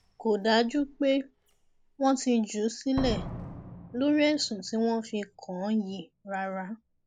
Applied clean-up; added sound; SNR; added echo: none; Slam; 15 dB; none.